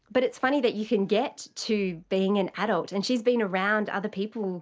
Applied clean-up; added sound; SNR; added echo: none; none; none; none.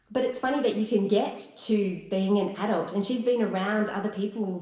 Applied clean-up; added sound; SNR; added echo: none; none; none; reverberation time 0.8 s.